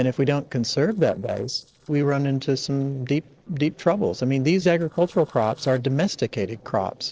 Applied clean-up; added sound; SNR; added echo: neural separator model SepFormer DNS4.